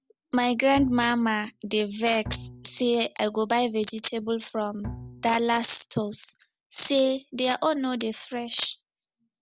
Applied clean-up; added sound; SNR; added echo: none; Bowed string instrument; 15 dB; none.